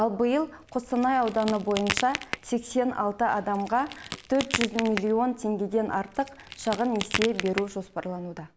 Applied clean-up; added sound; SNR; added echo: none; Crack; 9 dB; none.